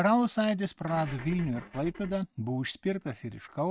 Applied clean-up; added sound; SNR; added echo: neural mask model RNNoise.